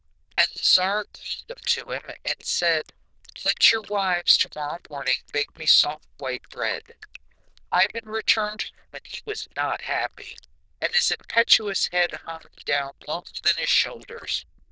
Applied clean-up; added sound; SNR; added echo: neural diffusion model UNIVERSE++.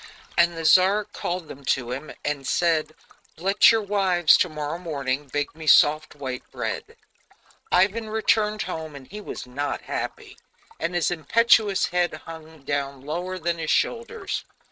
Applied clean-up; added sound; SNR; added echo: neural mask model RNNoise.